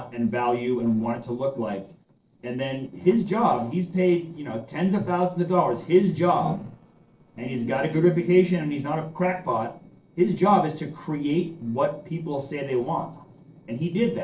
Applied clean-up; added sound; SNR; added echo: neural separator model SepFormer DNS4.